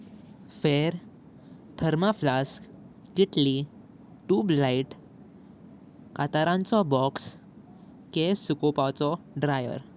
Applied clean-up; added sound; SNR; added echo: none; none; none; none.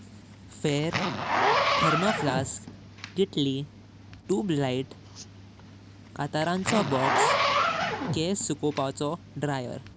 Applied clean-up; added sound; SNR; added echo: none; Zipper (clothing); 0 dB; none.